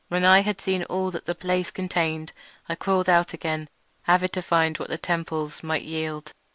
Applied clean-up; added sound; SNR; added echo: none; none; none; none.